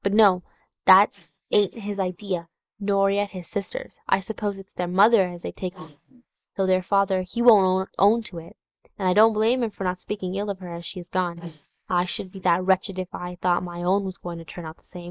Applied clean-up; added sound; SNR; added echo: neural mask model Resemble Enhance denoiser.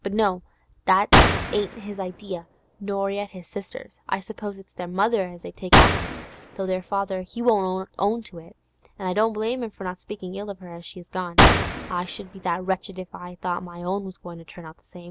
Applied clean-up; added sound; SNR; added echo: none; Gunshot, gunfire; -4 dB; none.